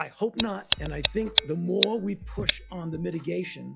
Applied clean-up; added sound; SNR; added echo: classical method log-MMSE.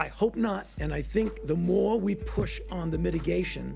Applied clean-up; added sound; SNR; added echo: none; none; none; none.